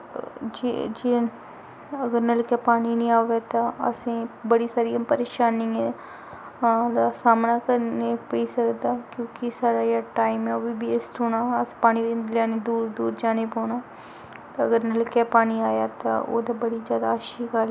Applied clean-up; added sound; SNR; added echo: none; none; none; none.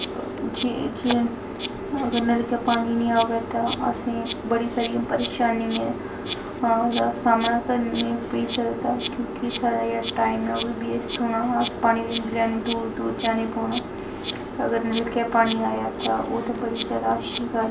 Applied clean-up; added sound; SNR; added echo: none; Insect; 5 dB; reverberation time 0.2 s.